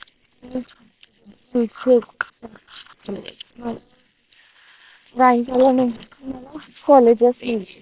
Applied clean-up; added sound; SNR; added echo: neural separator model SepFormer WHAM!.